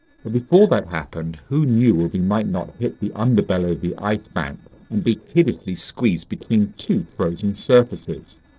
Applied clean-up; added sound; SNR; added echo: neural separator model SepFormer DNS4.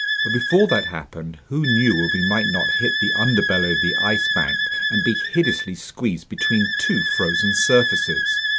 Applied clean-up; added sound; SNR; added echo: none; Wind instrument, woodwind instrument; 0 dB; none.